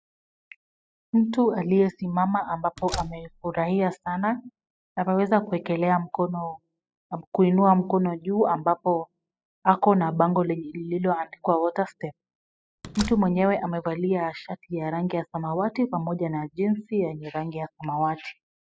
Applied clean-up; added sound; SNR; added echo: classical method spectral subtraction.